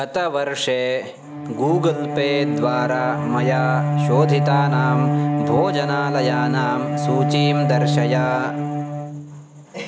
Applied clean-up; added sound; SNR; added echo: none; Bowed string instrument; -1 dB; none.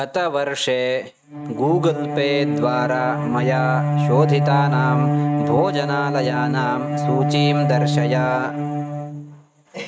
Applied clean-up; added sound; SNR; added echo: neural mask model RNNoise.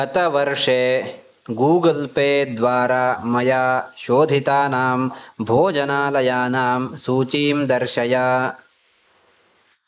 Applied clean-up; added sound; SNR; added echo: neural mask model Resemble Enhance denoiser.